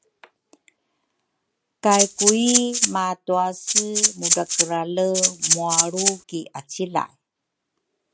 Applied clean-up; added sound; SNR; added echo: none; Rattle (instrument); -5 dB; none.